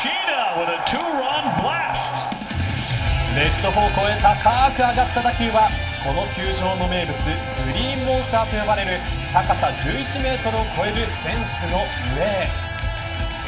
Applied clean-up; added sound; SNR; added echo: none; Scissors; 15 dB; reverberation time 0.8 s.